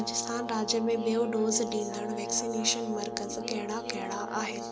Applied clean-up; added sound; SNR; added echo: none; Brass instrument; 7 dB; none.